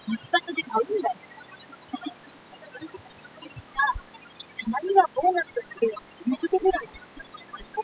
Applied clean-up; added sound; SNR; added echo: classical method spectral subtraction.